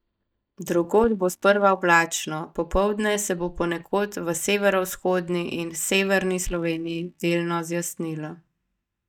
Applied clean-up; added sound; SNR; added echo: neural mask model DeepFilterNet 3.